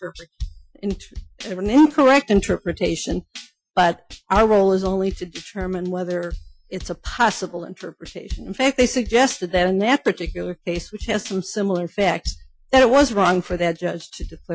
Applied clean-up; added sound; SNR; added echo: classical method Wiener filter.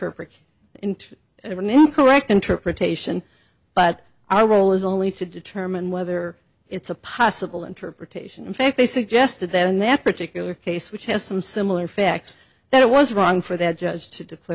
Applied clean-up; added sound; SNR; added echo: none; none; none; none.